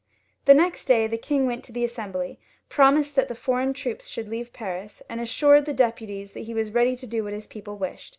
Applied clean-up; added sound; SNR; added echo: none; none; none; none.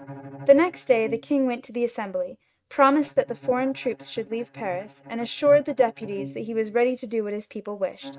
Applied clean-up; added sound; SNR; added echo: neural mask model RNNoise.